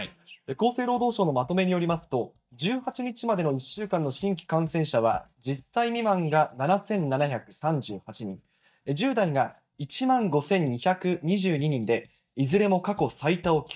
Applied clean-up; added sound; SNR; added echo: neural mask model DeepFilterNet 3.